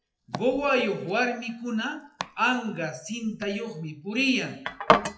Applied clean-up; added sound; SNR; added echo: classical method WPE with log-MMSE.